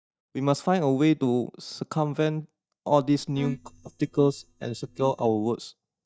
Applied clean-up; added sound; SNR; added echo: neural mask model DeepFilterNet 3.